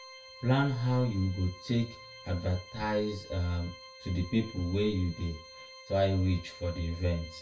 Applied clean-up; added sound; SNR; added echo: none; Organ; 18 dB; reverberation time 0.2 s.